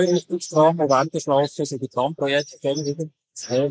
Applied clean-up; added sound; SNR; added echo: neural mask model Resemble Enhance denoiser.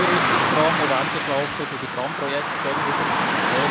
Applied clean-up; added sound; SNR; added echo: none; Car passing by / Traffic noise, roadway noise; -4 dB; none.